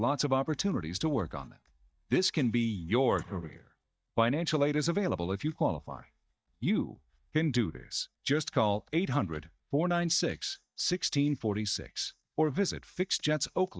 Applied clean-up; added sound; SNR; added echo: neural mask model DeepFilterNet 3.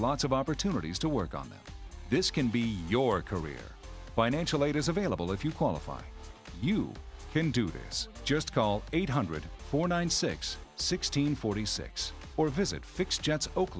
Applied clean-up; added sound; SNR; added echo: none; none; none; none.